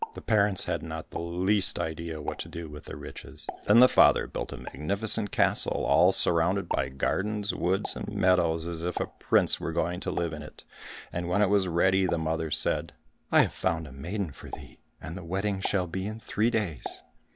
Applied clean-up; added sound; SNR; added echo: none; Explosion; 17 dB; none.